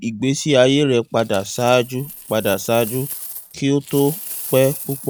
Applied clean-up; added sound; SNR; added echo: none; Coin (dropping); 14 dB; none.